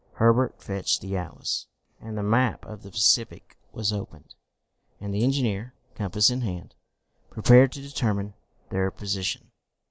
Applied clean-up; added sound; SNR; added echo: neural mask model Resemble Enhance denoiser.